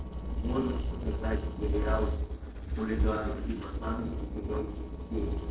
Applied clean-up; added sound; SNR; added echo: neural separator model SepFormer DNS4.